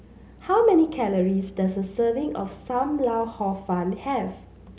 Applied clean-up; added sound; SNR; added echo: none; none; none; none.